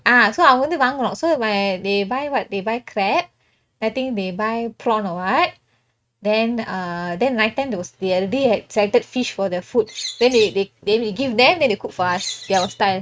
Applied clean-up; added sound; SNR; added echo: neural mask model RNNoise.